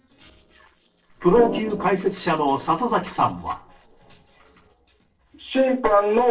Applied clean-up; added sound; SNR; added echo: neural separator model SepFormer DNS4.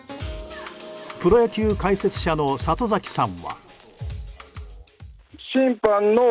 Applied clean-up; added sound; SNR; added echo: none; none; none; none.